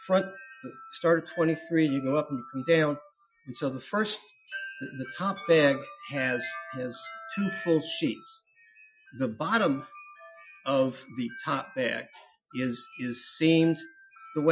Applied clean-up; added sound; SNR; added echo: classical method Wiener filter.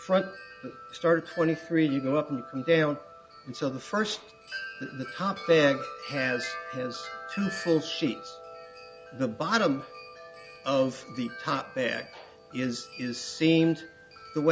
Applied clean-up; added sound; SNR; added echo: none; Wind chime; 14 dB; none.